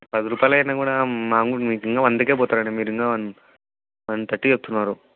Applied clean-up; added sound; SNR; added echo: none; none; none; none.